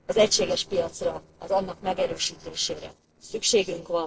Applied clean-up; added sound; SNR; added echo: neural separator model SepFormer DNS4.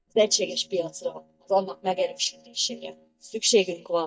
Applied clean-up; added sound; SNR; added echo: neural mask model DeepFilterNet 3.